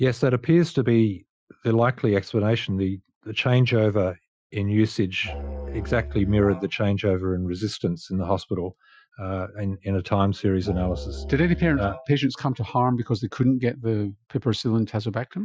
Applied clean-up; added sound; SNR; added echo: classical method Wiener filter.